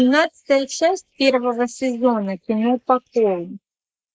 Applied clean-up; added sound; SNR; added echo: neural mask model Resemble Enhance denoiser.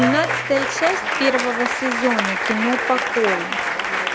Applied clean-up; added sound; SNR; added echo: none; Applause; 0 dB; none.